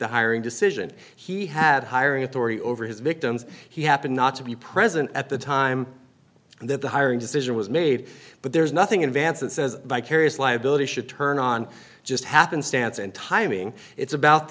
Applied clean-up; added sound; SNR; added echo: none; none; none; none.